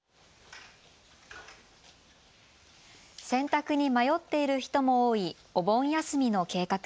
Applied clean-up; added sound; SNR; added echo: none; none; none; none.